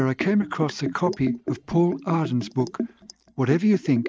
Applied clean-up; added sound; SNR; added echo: neural mask model DeepFilterNet 3.